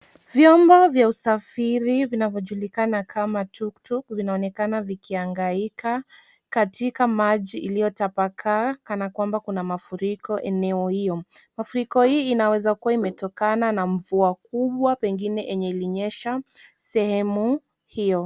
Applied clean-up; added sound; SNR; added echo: none; none; none; none.